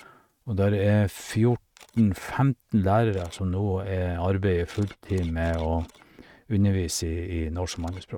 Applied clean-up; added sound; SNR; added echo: neural mask model RNNoise.